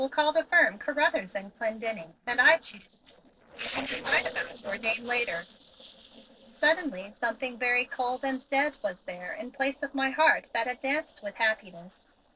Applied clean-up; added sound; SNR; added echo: neural separator model SepFormer DNS4.